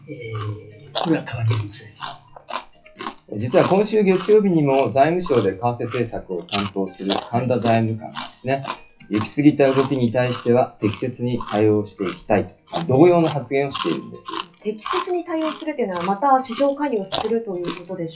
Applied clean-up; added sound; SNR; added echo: classical method WPE with log-MMSE.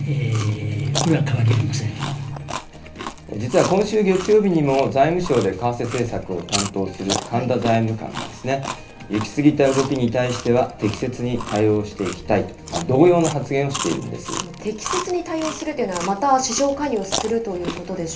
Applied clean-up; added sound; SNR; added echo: none; Chewing, mastication; 11 dB; reverberation time 0.3 s.